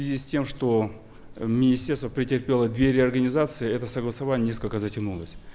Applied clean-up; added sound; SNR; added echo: none; Train; 19 dB; none.